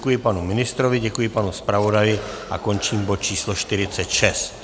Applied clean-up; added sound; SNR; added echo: none; none; none; none.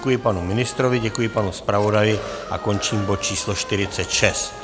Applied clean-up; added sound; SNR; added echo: none; Trumpet; 15 dB; none.